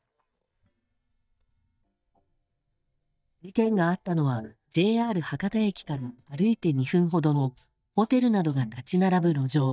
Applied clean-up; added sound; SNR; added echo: neural mask model DeepFilterNet 3.